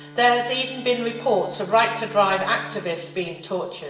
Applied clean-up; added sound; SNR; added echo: none; Bowed string instrument; 19 dB; reverberation time 0.8 s.